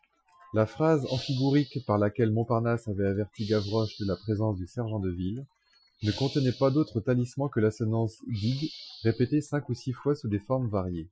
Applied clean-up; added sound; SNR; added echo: classical method Wiener filter.